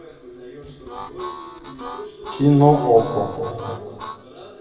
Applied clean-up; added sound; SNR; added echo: none; Harmonica; 14 dB; reverberation time 2.0 s.